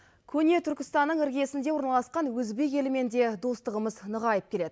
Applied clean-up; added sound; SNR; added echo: none; none; none; none.